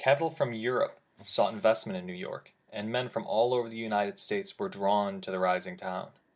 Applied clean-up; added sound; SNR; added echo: none; none; none; none.